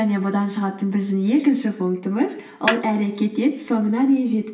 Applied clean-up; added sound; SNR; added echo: none; Snare drum; 10 dB; reverberation time 0.9 s.